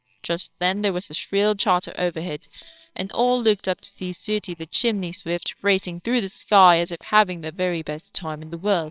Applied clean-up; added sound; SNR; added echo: neural separator model SepFormer WHAMR!.